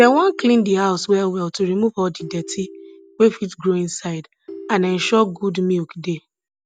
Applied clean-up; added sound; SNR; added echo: none; Ringtone; 19 dB; none.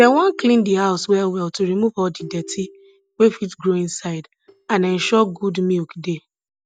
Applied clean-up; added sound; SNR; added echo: neural mask model DeepFilterNet 3.